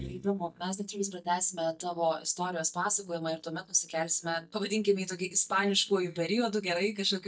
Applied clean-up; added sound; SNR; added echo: neural mask model DeepFilterNet 3.